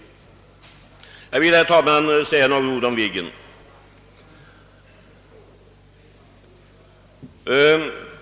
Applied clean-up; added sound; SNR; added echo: none; none; none; none.